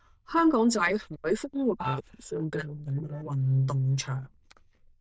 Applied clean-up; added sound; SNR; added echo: neural diffusion model UNIVERSE++.